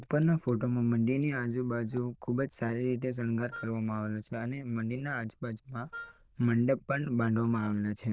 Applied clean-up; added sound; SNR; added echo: neural diffusion model UNIVERSE++.